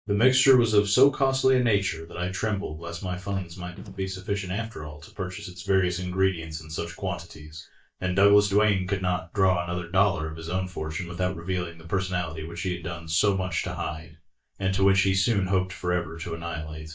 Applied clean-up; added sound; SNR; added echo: neural mask model DeepFilterNet 3.